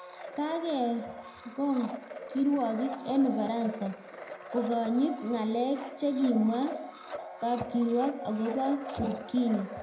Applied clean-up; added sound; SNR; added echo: none; Domestic sounds, home sounds; 11 dB; reverberation time 0.7 s.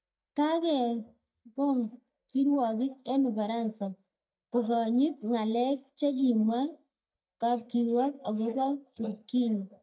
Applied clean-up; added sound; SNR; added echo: neural mask model DeepFilterNet 3.